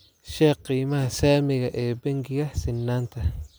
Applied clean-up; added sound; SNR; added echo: none; none; none; none.